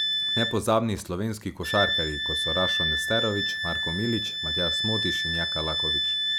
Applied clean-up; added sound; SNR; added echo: none; Wind instrument, woodwind instrument; -1 dB; none.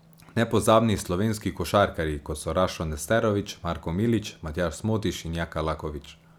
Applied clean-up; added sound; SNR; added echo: none; none; none; none.